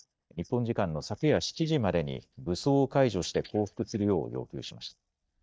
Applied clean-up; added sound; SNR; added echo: neural mask model DeepFilterNet 3.